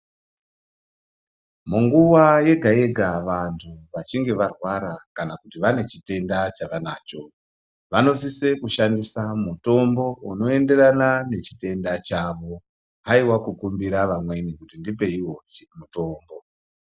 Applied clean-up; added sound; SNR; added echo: none; none; none; none.